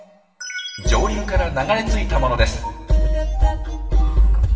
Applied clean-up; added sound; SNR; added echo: none; none; none; reverberation time 1.1 s.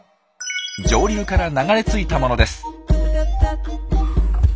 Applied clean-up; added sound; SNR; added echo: none; none; none; none.